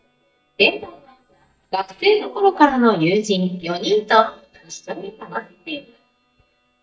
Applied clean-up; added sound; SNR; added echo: neural mask model DeepFilterNet 3.